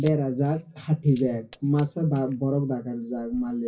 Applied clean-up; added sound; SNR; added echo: classical method WPE with log-MMSE.